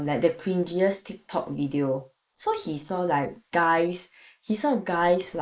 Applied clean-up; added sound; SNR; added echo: neural mask model Resemble Enhance denoiser.